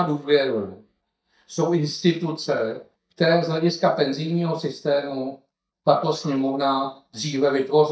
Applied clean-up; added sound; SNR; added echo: neural mask model DeepFilterNet 3.